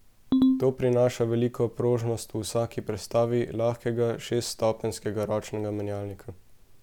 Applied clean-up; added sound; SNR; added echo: none; Ringtone; -2 dB; none.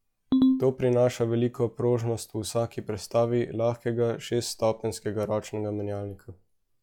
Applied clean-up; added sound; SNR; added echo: classical method log-MMSE.